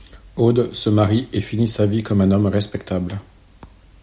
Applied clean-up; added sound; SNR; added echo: none; none; none; none.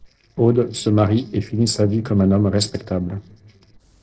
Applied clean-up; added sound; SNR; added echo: neural separator model SepFormer DNS4.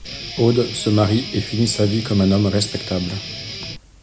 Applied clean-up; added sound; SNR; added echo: none; Guitar; 11 dB; none.